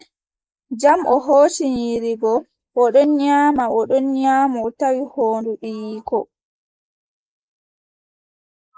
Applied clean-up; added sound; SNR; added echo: neural mask model Resemble Enhance denoiser.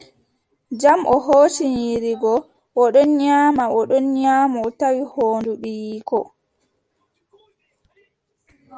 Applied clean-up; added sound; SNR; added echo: none; none; none; none.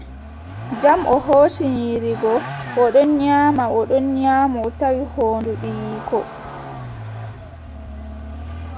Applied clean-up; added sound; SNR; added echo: none; Vehicle; 12 dB; none.